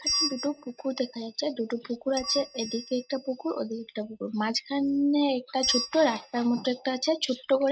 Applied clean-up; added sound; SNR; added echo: neural mask model RNNoise.